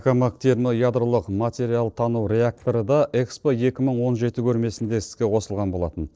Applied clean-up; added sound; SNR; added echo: neural separator model SepFormer DNS4.